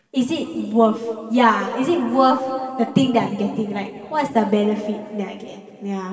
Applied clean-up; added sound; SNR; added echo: none; none; none; reverberation time 2.7 s.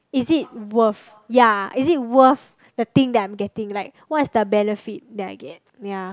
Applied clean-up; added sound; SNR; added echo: none; none; none; none.